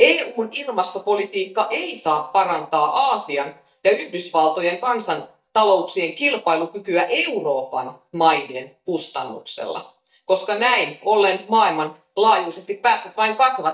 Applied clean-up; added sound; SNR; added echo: neural mask model DeepFilterNet 3.